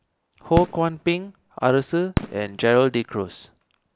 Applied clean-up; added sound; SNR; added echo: none; Fireworks; 9 dB; none.